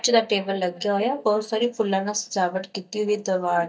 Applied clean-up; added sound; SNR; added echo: neural mask model DeepFilterNet 3.